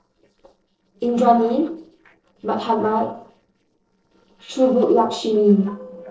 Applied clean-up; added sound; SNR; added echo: neural separator model SepFormer DNS4.